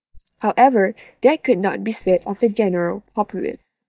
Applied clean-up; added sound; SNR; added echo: neural mask model DeepFilterNet 3.